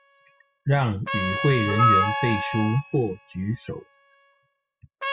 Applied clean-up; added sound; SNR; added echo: classical method spectral subtraction.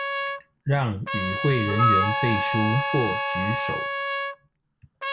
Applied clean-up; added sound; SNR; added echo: none; Wind instrument, woodwind instrument + Trumpet; 0 dB; none.